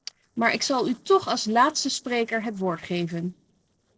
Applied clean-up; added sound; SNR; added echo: neural separator model SepFormer DNS4.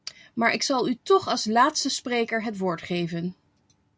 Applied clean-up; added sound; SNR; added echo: none; none; none; none.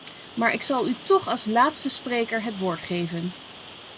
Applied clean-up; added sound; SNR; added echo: none; Rain; 16 dB; none.